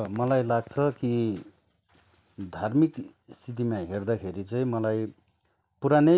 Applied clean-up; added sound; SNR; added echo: none; none; none; none.